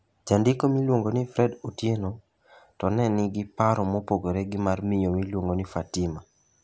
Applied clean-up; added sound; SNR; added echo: none; none; none; none.